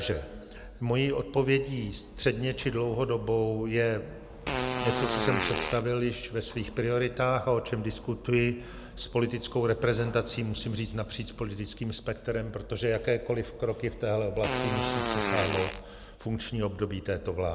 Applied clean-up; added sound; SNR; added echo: none; Fart; 1 dB; none.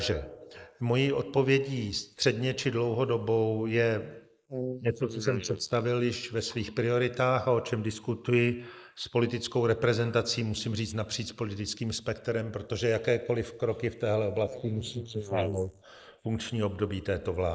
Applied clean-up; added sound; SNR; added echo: neural mask model Resemble Enhance denoiser.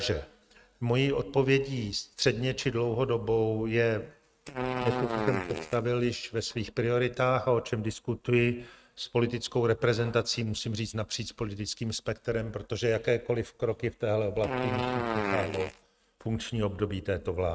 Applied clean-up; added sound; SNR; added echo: neural mask model RNNoise.